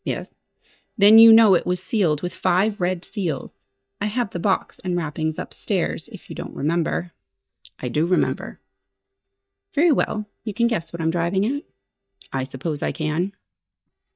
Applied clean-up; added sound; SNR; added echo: neural mask model DeepFilterNet 3.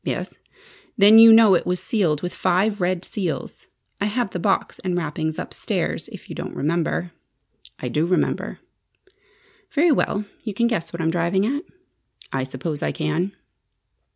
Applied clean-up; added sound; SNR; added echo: none; none; none; none.